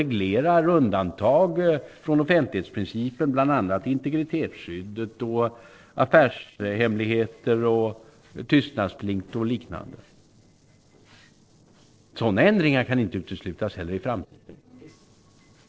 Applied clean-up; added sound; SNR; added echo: neural separator model SepFormer DNS4.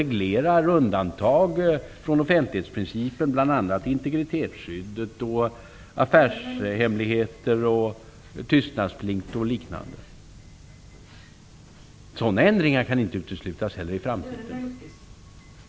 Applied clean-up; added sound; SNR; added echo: none; Subway, metro, underground; 19 dB; none.